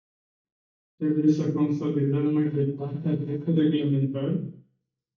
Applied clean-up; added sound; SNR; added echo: neural mask model DeepFilterNet 3.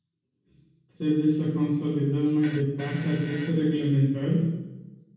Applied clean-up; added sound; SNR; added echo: none; Fart; 18 dB; reverberation time 1.2 s.